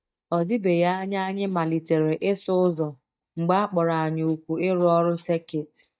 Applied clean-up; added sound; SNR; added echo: neural mask model DeepFilterNet 3.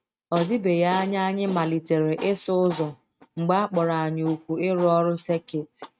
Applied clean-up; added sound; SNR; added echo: neural mask model RNNoise.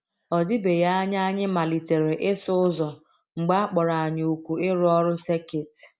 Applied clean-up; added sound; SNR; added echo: none; none; none; none.